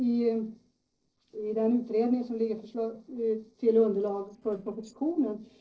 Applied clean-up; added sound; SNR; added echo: neural separator model SepFormer DNS4.